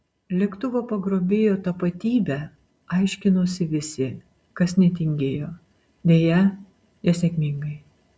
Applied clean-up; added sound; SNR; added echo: none; none; none; none.